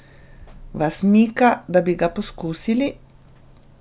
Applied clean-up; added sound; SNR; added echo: none; none; none; none.